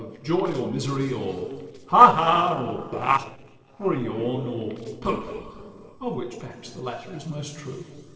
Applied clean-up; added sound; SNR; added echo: neural separator model SepFormer DNS4.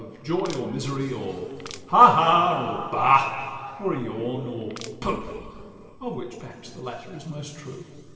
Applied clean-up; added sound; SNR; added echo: none; Crushing; 19 dB; reverberation time 2.6 s.